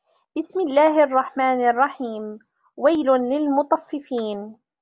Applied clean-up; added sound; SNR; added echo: none; none; none; none.